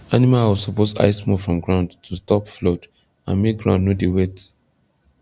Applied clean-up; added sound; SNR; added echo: none; none; none; none.